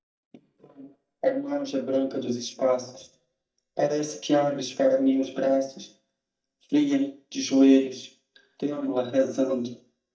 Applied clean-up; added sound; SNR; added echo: neural mask model DeepFilterNet 3.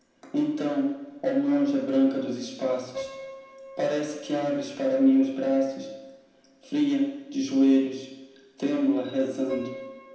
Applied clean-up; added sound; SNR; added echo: none; Piano; 20 dB; reverberation time 0.9 s.